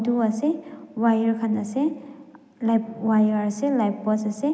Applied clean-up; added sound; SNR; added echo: none; none; none; none.